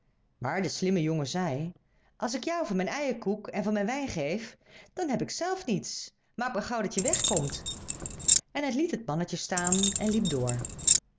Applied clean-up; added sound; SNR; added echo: none; Keys jangling; -3 dB; none.